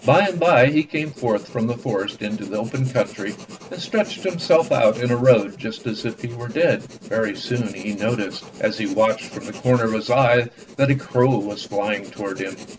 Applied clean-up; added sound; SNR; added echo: none; Writing; 18 dB; none.